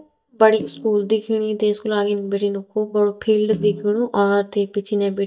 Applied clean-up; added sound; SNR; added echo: neural mask model DeepFilterNet 3.